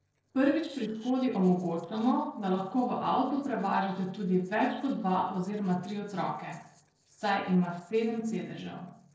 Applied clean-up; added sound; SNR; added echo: neural separator model SepFormer DNS4.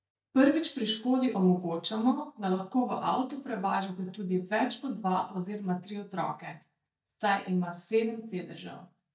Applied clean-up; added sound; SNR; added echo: neural mask model DeepFilterNet 3.